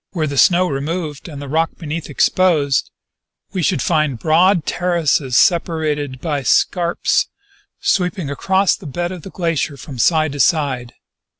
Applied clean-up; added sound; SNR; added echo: none; none; none; none.